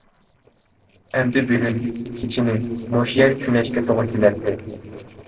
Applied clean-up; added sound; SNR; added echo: neural separator model SepFormer DNS4.